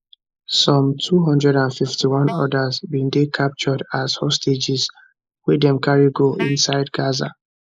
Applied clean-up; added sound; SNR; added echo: neural mask model Resemble Enhance denoiser.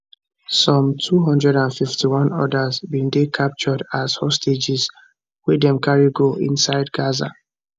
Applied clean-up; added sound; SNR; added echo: none; none; none; none.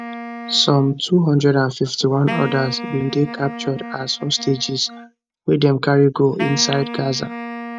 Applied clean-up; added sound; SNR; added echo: neural mask model RNNoise.